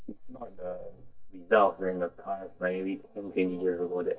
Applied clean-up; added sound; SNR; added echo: neural mask model DeepFilterNet 3.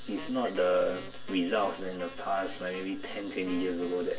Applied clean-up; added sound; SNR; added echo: none; Wind instrument, woodwind instrument; 17 dB; reverberation time 0.1 s.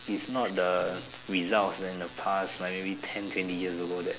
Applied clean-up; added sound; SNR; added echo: none; none; none; none.